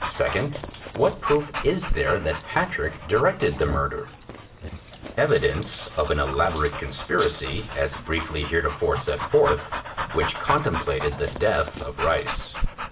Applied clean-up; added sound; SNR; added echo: none; Dog; 8 dB; reverberation time 0.4 s.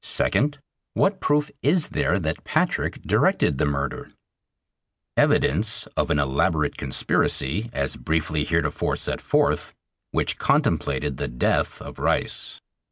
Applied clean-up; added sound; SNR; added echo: none; none; none; none.